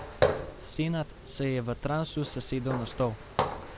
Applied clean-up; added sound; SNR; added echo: none; Walk, footsteps; 2 dB; none.